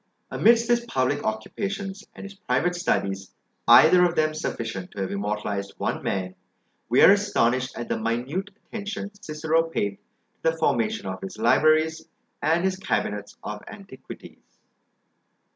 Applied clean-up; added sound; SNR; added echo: none; none; none; none.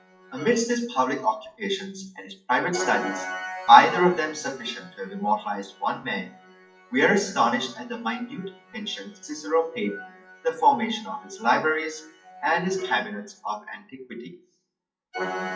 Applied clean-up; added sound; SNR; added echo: classical method WPE with log-MMSE.